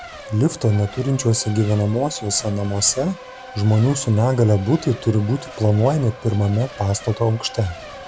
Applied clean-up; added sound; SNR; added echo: none; Race car, auto racing / Accelerating, revving, vroom / Mechanisms; 17 dB; none.